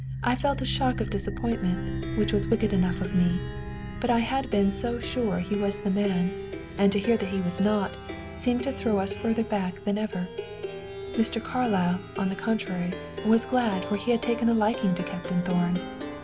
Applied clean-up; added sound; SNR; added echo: none; Plucked string instrument; 7 dB; none.